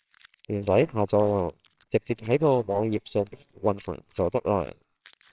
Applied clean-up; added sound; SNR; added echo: neural separator model SepFormer WHAMR!.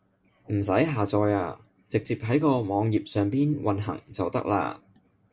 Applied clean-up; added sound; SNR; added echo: none; none; none; none.